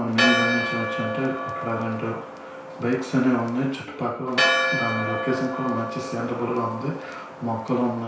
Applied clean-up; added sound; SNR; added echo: none; Church bell; 1 dB; reverberation time 0.6 s.